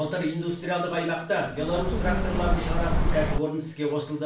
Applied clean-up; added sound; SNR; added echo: none; Bird; -3 dB; reverberation time 0.3 s.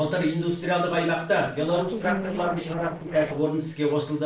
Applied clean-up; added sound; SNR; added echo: neural separator model SepFormer DNS4.